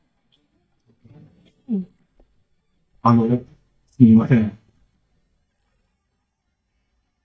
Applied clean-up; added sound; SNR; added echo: neural mask model DeepFilterNet 3.